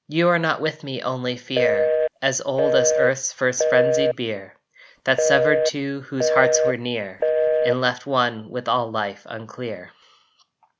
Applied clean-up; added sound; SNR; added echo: none; Telephone; -3 dB; none.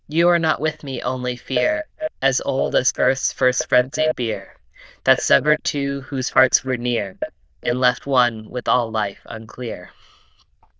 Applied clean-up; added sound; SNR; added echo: neural diffusion model UNIVERSE++.